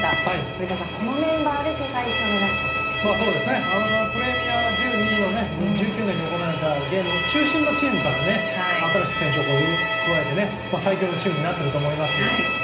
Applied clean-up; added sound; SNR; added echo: none; Bowed string instrument; 2 dB; reverberation time 0.5 s.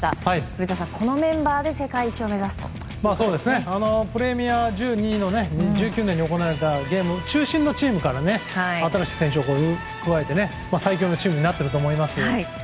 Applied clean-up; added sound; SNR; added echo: none; none; none; none.